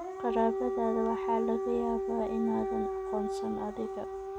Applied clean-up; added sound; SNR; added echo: none; Siren / Dog; 0 dB; none.